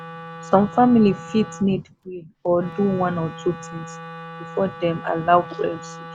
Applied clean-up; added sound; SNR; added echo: none; Wind instrument, woodwind instrument; 15 dB; none.